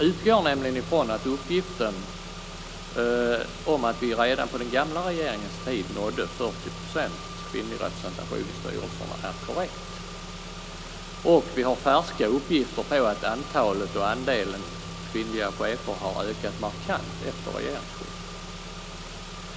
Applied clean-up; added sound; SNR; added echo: none; Engine / Car; 9 dB; none.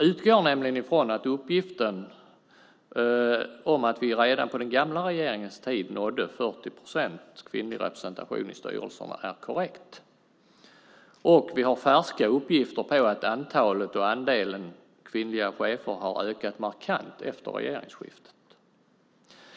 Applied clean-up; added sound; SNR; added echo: none; none; none; none.